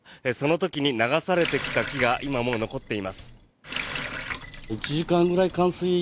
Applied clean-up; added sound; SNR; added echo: none; Water tap, faucet; 10 dB; none.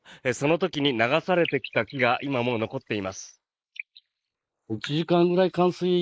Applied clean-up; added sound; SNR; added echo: neural mask model Resemble Enhance denoiser.